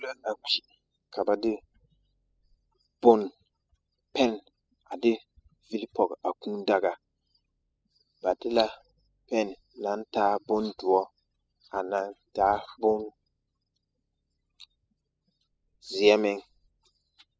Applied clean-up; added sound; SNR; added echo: classical method spectral subtraction.